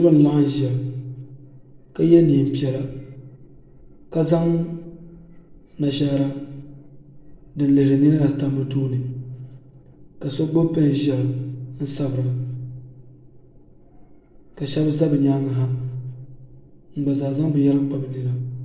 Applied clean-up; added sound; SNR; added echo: none; none; none; reverberation time 0.3 s.